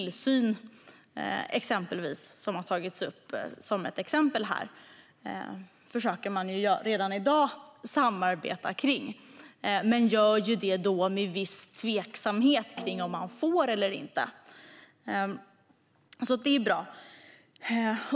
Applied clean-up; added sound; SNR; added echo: none; Snare drum; 17 dB; none.